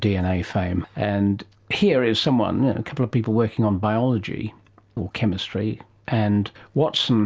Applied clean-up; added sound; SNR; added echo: none; none; none; none.